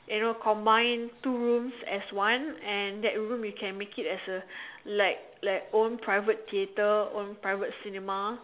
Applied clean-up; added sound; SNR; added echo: none; none; none; none.